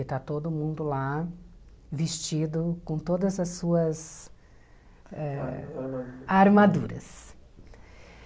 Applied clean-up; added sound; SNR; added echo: none; none; none; none.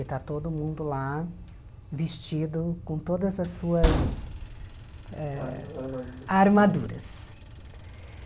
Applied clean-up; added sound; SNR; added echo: none; Train; 6 dB; none.